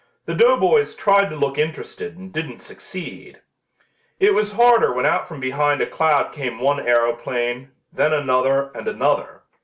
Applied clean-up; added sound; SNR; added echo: none; none; none; none.